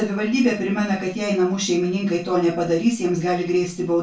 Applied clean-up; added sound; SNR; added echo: none; none; none; reverberation time 0.2 s.